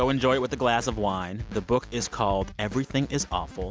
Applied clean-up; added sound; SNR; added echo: none; none; none; none.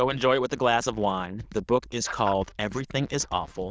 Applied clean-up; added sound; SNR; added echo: neural diffusion model UNIVERSE++.